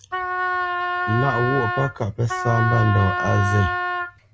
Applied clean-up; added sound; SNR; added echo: none; Wind instrument, woodwind instrument; 2 dB; none.